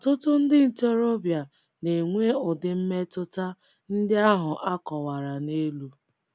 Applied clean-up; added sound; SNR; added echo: none; none; none; none.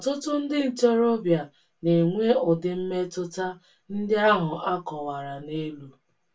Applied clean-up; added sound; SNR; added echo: none; none; none; reverberation time 0.2 s.